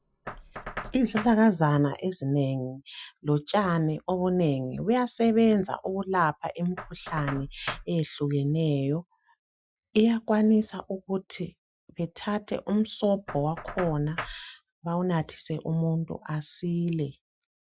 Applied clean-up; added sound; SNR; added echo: classical method Wiener filter.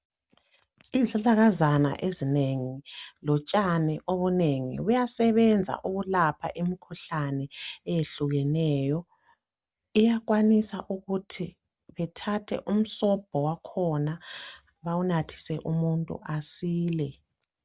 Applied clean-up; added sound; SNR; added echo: none; none; none; none.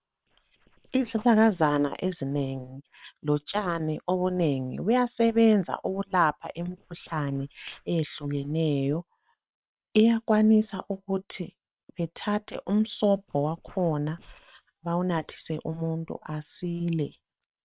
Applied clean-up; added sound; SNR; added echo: neural separator model SepFormer WHAM!.